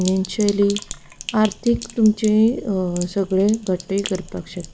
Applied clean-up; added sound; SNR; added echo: none; Sink (filling or washing); 15 dB; none.